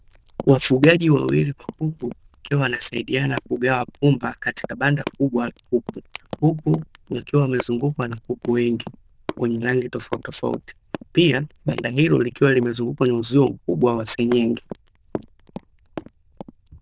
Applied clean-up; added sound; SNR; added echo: neural diffusion model UNIVERSE++.